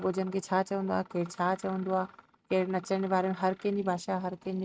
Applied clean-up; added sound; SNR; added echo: neural mask model RNNoise.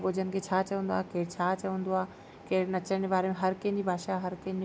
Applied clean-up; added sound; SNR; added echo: none; none; none; none.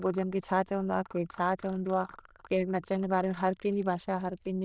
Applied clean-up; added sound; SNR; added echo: neural diffusion model UNIVERSE++.